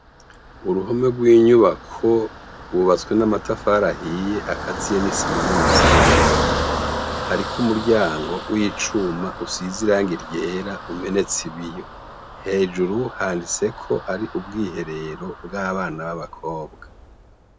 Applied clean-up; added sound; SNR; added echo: none; Car passing by; 4 dB; none.